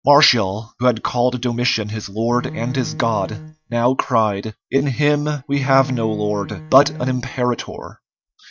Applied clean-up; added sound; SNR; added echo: neural mask model DeepFilterNet 3.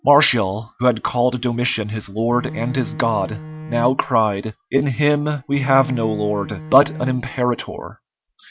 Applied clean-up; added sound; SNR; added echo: none; Bowed string instrument; 13 dB; none.